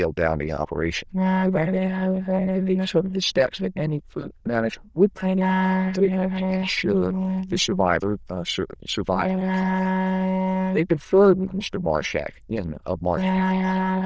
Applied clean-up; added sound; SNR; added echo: neural diffusion model UNIVERSE++.